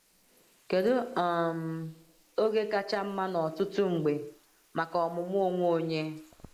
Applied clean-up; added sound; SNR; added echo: neural mask model Resemble Enhance denoiser.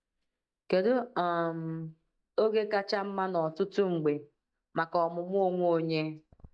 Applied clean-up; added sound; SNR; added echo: neural mask model DeepFilterNet 3.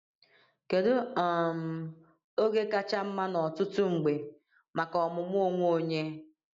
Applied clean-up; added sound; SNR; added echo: none; none; none; none.